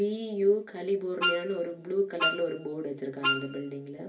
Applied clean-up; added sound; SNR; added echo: none; Wind instrument, woodwind instrument; 0 dB; reverberation time 0.3 s.